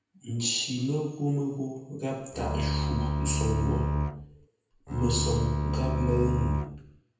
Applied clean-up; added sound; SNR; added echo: none; Bowed string instrument; -3 dB; reverberation time 0.9 s.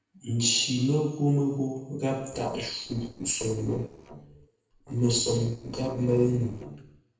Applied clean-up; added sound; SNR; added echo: neural separator model SepFormer DNS4.